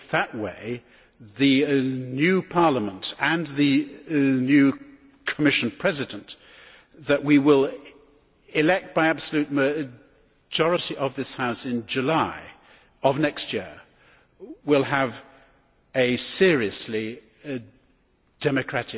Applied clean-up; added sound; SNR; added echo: none; none; none; none.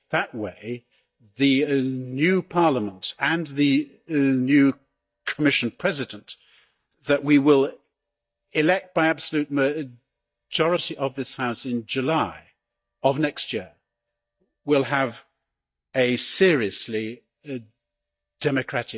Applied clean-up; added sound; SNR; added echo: neural mask model DeepFilterNet 3.